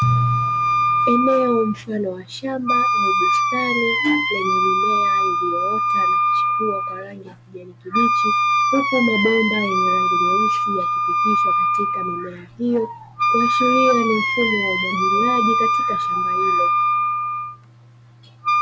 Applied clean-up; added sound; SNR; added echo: none; Wind instrument, woodwind instrument; -5 dB; none.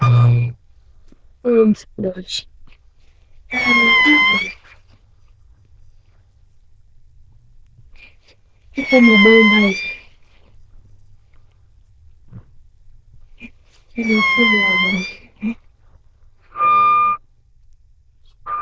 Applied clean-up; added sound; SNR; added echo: neural diffusion model UNIVERSE++.